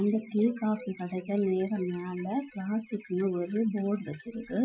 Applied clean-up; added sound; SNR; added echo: classical method Wiener filter.